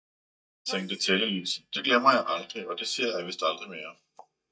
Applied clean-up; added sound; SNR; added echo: neural mask model DeepFilterNet 3.